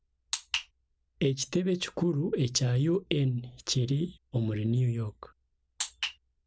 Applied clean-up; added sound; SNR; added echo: none; none; none; none.